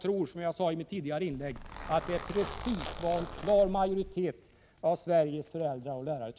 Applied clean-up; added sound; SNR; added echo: none; Zipper (clothing); 10 dB; none.